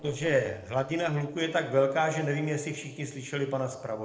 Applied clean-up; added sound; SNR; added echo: neural separator model SepFormer DNS4.